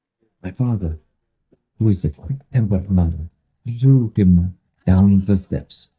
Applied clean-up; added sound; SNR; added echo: neural mask model DeepFilterNet 3.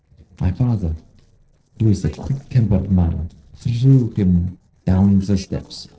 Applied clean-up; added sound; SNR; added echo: neural separator model SepFormer DNS4.